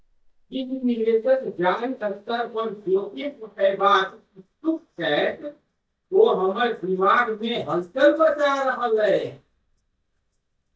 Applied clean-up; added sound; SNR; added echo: neural mask model DeepFilterNet 3.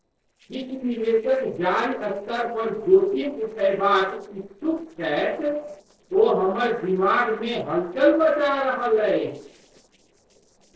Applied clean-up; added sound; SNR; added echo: neural separator model SepFormer DNS4.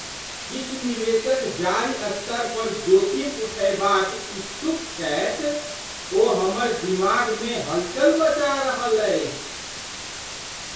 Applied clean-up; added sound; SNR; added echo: none; Water; 10 dB; reverberation time 0.6 s.